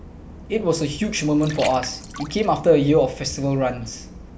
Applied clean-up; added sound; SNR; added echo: none; Water; 19 dB; none.